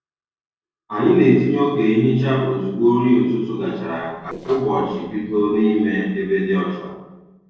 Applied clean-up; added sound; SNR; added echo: neural separator model SepFormer DNS4.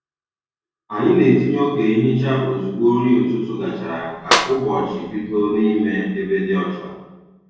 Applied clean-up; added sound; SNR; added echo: none; Clapping; 7 dB; reverberation time 1.3 s.